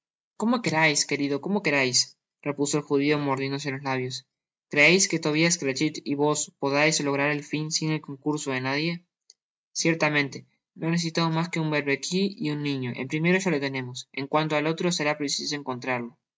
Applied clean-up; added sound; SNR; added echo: neural mask model RNNoise.